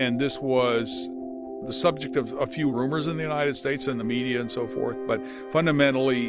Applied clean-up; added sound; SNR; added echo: none; none; none; none.